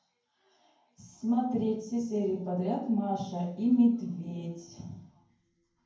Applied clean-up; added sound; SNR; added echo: none; none; none; reverberation time 0.9 s.